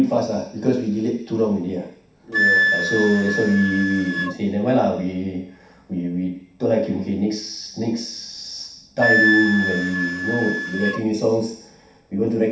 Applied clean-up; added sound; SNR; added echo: none; Wind instrument, woodwind instrument; 4 dB; reverberation time 0.7 s.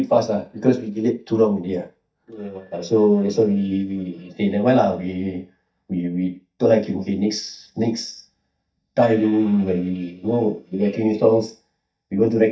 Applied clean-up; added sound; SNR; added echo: neural mask model DeepFilterNet 3.